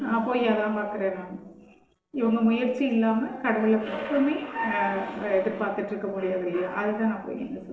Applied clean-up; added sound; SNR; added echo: neural separator model SepFormer DNS4.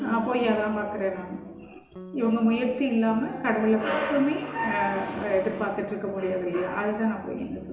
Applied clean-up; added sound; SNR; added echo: none; Guitar; 16 dB; reverberation time 1.0 s.